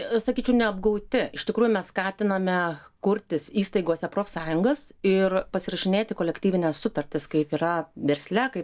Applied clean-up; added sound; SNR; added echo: neural mask model DeepFilterNet 3.